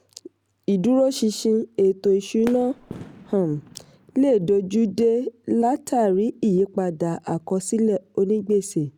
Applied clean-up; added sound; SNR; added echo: none; Fireworks; 19 dB; none.